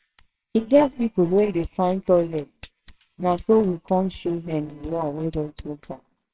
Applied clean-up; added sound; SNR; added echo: neural separator model SepFormer WHAMR!.